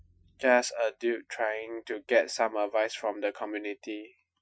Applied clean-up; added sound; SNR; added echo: classical method Wiener filter.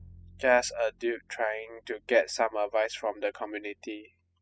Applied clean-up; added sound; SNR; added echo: classical method spectral subtraction.